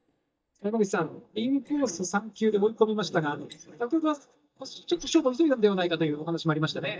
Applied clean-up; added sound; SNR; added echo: neural mask model DeepFilterNet 3.